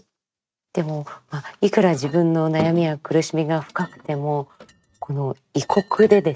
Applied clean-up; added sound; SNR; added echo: neural mask model RNNoise.